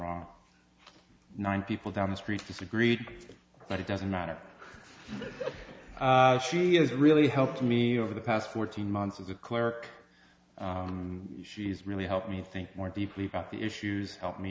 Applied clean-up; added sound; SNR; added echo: none; none; none; none.